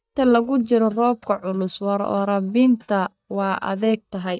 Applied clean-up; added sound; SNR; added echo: neural mask model DeepFilterNet 3.